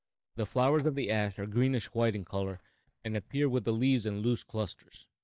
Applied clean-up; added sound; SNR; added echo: neural mask model DeepFilterNet 3.